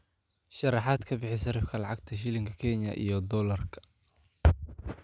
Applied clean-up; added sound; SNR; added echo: none; none; none; none.